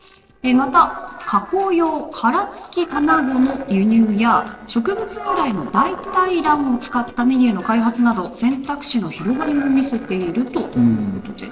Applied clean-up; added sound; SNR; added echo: neural separator model SepFormer DNS4.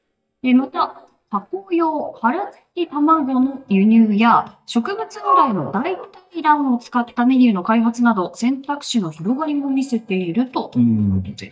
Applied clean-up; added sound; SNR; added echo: neural mask model DeepFilterNet 3.